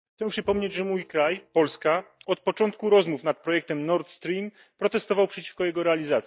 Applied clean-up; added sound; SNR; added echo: neural mask model DeepFilterNet 3.